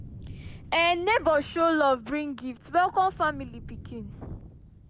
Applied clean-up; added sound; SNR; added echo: none; Thunder; 17 dB; none.